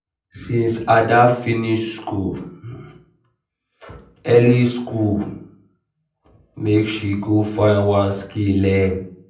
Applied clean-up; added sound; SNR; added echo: none; none; none; reverberation time 0.6 s.